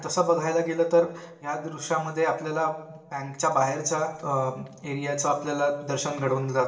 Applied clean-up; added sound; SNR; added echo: none; none; none; reverberation time 0.8 s.